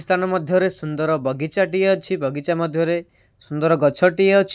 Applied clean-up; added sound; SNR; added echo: none; none; none; none.